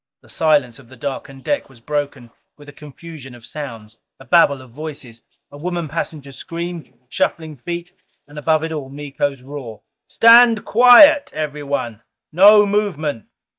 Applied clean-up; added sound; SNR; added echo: neural mask model DeepFilterNet 3.